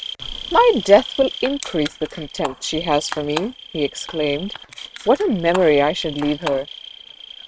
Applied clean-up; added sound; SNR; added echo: neural mask model RNNoise.